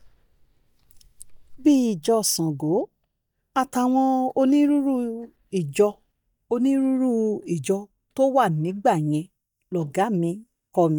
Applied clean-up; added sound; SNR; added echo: neural mask model DeepFilterNet 3.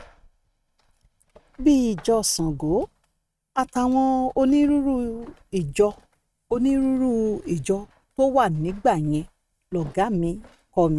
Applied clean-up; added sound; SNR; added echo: neural mask model RNNoise.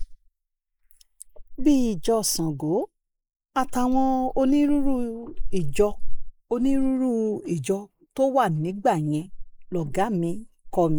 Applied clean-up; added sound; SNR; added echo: neural mask model Resemble Enhance denoiser.